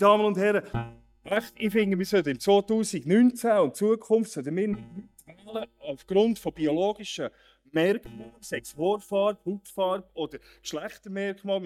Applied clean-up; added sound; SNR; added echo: neural mask model DeepFilterNet 3.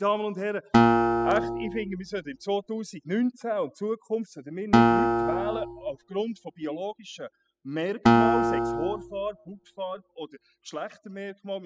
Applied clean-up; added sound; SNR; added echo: classical method spectral subtraction.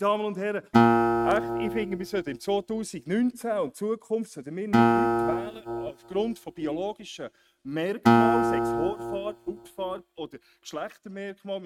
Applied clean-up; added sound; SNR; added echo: neural mask model RNNoise.